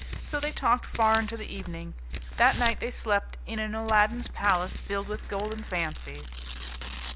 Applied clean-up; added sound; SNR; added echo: none; Tearing; 12 dB; none.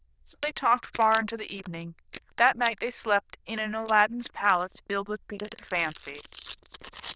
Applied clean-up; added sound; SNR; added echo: neural diffusion model UNIVERSE++.